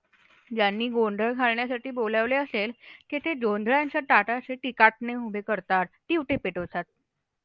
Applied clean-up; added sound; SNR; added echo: none; none; none; none.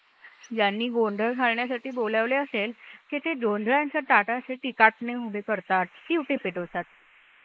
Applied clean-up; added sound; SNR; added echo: neural mask model Resemble Enhance denoiser.